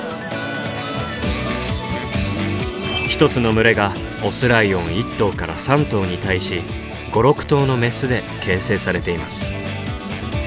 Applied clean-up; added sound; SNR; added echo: none; none; none; none.